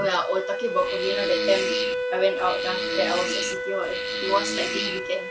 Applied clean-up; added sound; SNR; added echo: none; Wind instrument, woodwind instrument + Fart; 1 dB; none.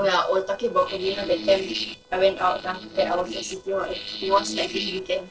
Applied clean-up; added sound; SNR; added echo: neural separator model SepFormer DNS4.